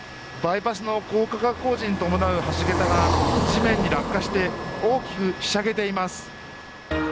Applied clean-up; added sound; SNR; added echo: none; Car passing by; 2 dB; none.